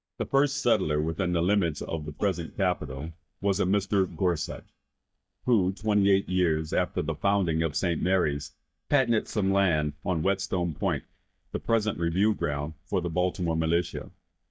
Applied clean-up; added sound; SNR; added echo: neural mask model DeepFilterNet 3.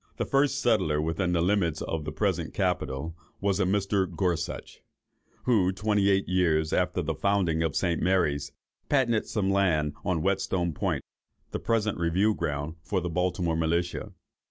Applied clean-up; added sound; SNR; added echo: none; none; none; none.